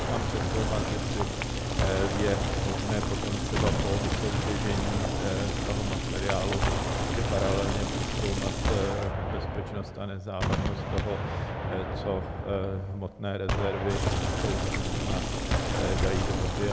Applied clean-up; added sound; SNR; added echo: none; Gunshot, gunfire + Boiling; -4 dB; none.